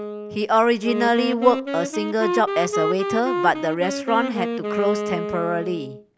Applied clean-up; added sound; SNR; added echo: none; Wind instrument, woodwind instrument; 4 dB; none.